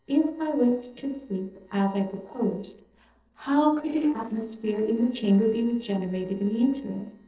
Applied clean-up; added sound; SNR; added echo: neural separator model SepFormer DNS4.